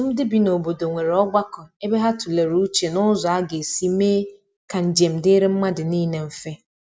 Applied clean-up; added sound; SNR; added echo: none; none; none; none.